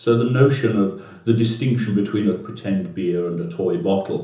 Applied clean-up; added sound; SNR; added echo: none; none; none; reverberation time 0.6 s.